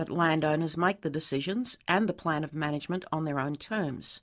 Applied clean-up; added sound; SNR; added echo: none; none; none; none.